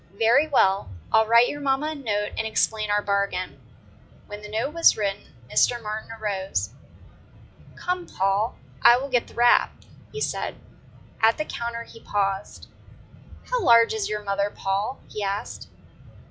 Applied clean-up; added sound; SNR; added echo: classical method log-MMSE.